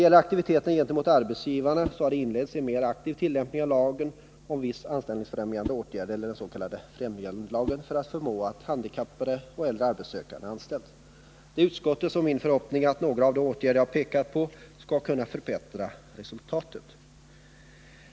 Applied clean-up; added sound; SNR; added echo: none; Whoosh, swoosh, swish; 15 dB; none.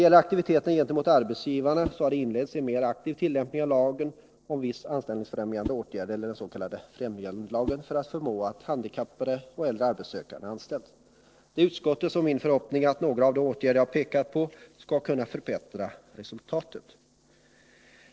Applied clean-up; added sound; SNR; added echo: neural separator model SepFormer DNS4.